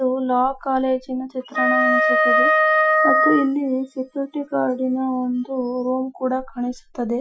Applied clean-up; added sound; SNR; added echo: classical method Wiener filter.